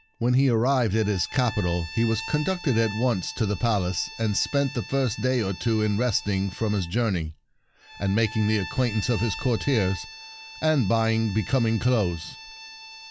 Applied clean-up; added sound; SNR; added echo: none; Bowed string instrument; 15 dB; none.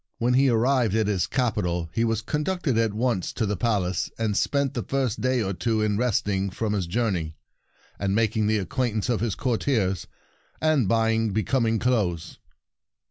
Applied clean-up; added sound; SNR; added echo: none; none; none; none.